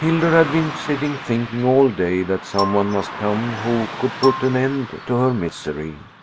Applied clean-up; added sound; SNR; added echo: none; Marimba, xylophone + Car passing by / Traffic noise, roadway noise; 10 dB; none.